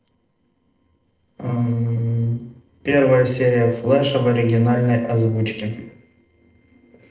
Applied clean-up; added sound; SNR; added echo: neural separator model SepFormer DNS4.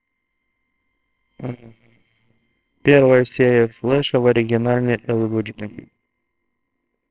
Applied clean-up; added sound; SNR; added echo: neural separator model SepFormer WHAMR!.